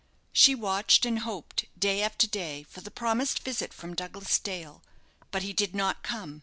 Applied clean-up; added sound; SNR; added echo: none; none; none; none.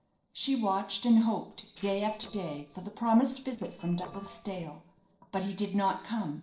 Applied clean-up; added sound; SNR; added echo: neural separator model SepFormer DNS4.